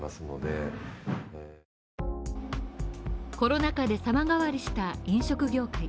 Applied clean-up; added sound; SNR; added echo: none; none; none; none.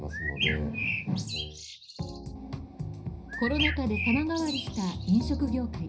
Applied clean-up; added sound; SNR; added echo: none; Bird; 4 dB; reverberation time 0.4 s.